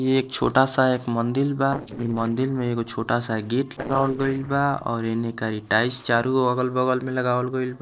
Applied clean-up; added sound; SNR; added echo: neural separator model SepFormer DNS4.